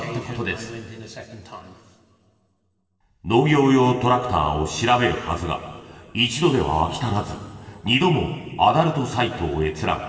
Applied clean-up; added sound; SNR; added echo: none; none; none; reverberation time 2.6 s.